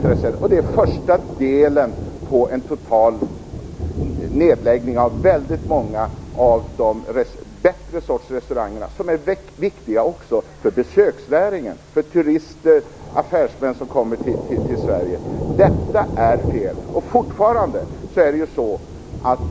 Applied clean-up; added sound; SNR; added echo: none; Thunder; 9 dB; none.